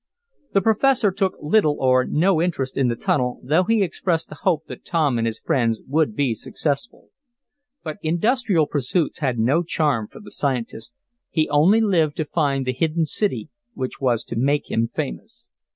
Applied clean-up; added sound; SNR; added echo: none; none; none; none.